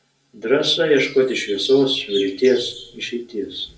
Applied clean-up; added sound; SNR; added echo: none; Chirp, tweet; 16 dB; reverberation time 0.2 s.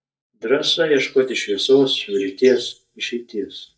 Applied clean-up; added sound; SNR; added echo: neural mask model DeepFilterNet 3.